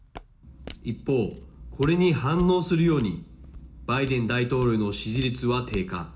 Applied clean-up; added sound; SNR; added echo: none; Walk, footsteps; 18 dB; reverberation time 0.4 s.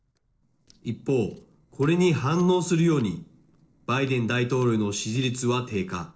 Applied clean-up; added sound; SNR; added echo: neural separator model SepFormer DNS4.